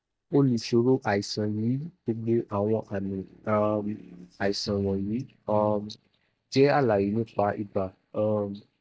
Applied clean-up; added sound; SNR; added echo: neural mask model DeepFilterNet 3.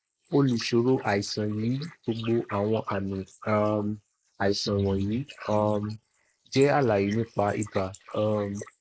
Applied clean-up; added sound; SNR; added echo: neural mask model Resemble Enhance denoiser.